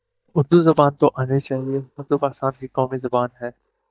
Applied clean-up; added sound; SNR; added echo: neural mask model DeepFilterNet 3.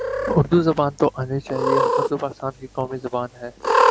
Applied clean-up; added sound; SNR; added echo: none; Cat; 0 dB; none.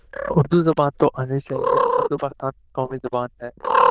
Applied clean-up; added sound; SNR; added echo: neural diffusion model UNIVERSE++.